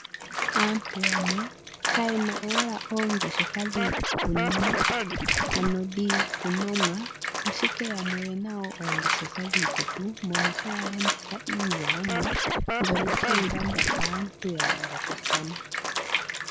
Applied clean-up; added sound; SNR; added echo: none; Scratching (performance technique) + Bathtub (filling or washing) / Water; -3 dB; none.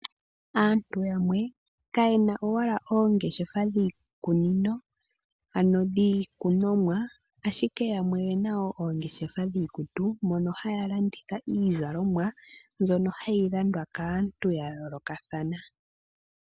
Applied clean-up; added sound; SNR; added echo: none; none; none; none.